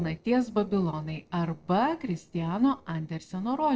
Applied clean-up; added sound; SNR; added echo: neural separator model SepFormer DNS4.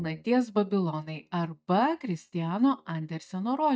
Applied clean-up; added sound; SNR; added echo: neural mask model DeepFilterNet 3.